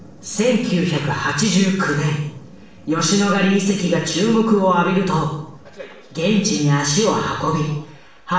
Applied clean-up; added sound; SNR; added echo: none; none; none; reverberation time 0.6 s.